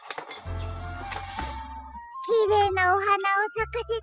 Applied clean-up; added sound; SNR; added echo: classical method spectral subtraction.